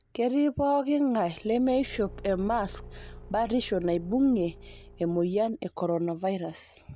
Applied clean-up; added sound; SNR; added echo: none; Engine / Car; 19 dB; none.